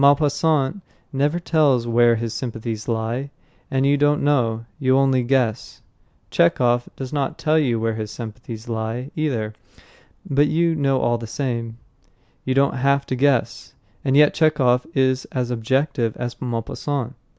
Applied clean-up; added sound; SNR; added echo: none; none; none; none.